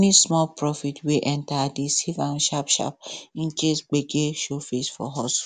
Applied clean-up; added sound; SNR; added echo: none; none; none; none.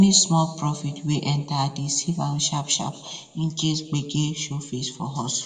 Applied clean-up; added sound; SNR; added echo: none; none; none; reverberation time 1.6 s.